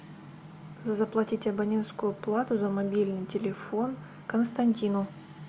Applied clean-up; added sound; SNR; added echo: none; none; none; none.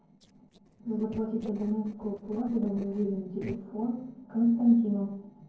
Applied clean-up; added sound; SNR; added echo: neural separator model SepFormer DNS4.